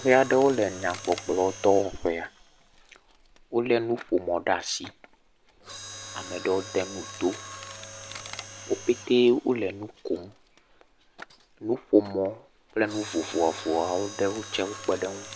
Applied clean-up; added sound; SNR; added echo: none; Mechanisms; 16 dB; none.